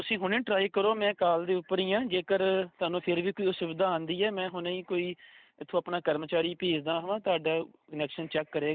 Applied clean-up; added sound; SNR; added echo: none; none; none; none.